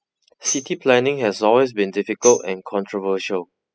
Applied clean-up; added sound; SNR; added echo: classical method spectral subtraction.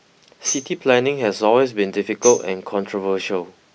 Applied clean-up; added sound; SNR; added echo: none; Tambourine; 11 dB; none.